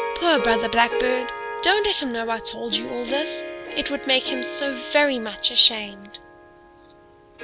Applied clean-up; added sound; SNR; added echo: none; Harp; 7 dB; none.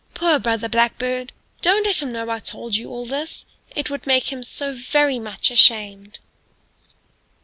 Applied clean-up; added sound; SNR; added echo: none; none; none; none.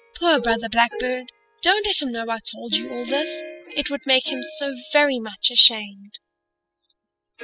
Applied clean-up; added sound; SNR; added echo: classical method spectral subtraction.